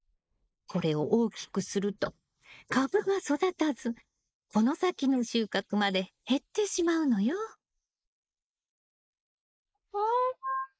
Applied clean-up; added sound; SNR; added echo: neural mask model Resemble Enhance denoiser.